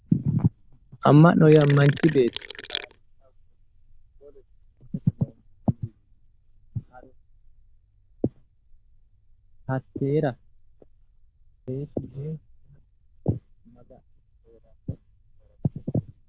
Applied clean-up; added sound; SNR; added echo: neural diffusion model UNIVERSE++.